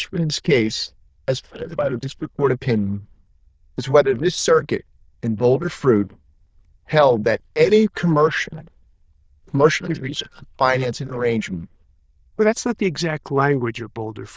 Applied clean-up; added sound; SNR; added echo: neural diffusion model UNIVERSE++.